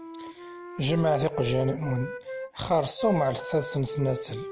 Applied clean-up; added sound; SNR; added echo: none; Wind instrument, woodwind instrument; 9 dB; none.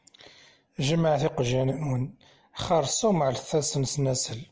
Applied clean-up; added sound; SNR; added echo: none; none; none; none.